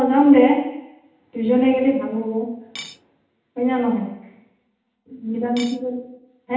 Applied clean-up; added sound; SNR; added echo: none; Cutlery, silverware / Dishes, pots, and pans; 17 dB; reverberation time 0.9 s.